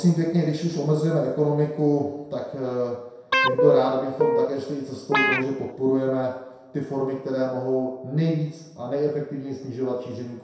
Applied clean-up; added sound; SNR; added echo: none; Guitar; -2 dB; reverberation time 0.7 s.